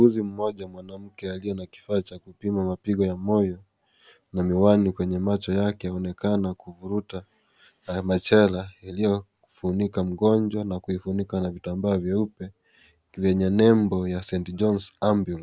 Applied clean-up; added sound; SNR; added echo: none; none; none; none.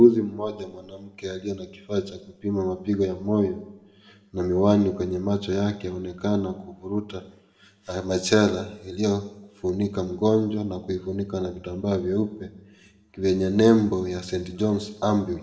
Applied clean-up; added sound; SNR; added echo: none; none; none; reverberation time 0.7 s.